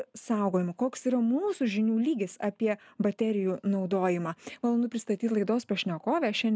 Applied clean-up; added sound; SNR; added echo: none; none; none; none.